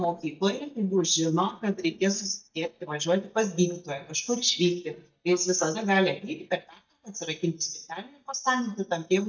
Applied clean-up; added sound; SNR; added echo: neural mask model DeepFilterNet 3.